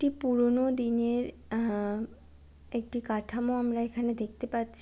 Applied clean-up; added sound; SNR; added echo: none; none; none; none.